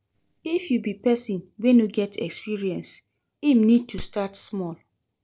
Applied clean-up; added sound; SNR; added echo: neural separator model SepFormer DNS4.